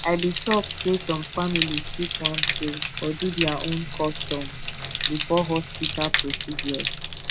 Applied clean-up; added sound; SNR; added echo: none; Bathtub (filling or washing); 2 dB; none.